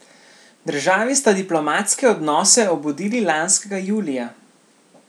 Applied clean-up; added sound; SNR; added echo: none; none; none; none.